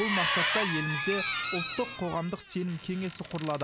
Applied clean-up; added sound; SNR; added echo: none; Squeak; 0 dB; none.